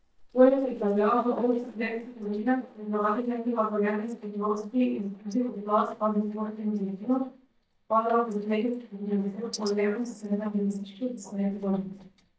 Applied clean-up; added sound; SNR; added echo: neural mask model DeepFilterNet 3.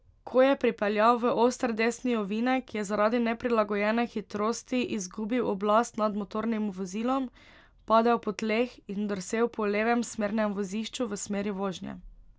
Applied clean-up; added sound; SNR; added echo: none; none; none; none.